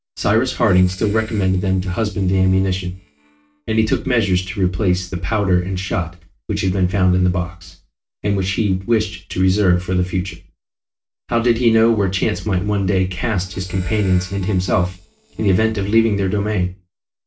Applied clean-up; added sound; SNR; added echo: neural separator model SepFormer DNS4.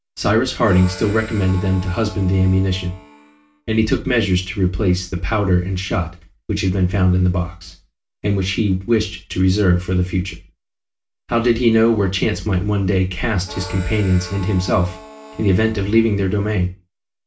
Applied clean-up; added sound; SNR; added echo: none; Harmonica; 18 dB; reverberation time 0.3 s.